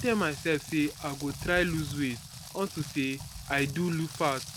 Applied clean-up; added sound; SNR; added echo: none; Rain; 11 dB; none.